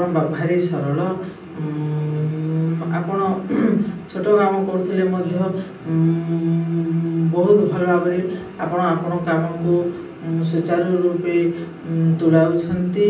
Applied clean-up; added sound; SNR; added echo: none; none; none; reverberation time 0.6 s.